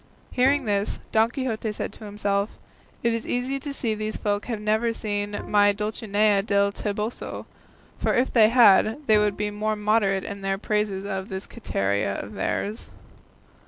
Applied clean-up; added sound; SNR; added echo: none; Bowed string instrument; 16 dB; none.